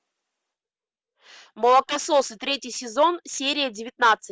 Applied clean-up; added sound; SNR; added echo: none; none; none; none.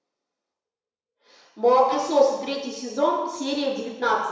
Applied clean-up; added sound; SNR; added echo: none; none; none; reverberation time 1.0 s.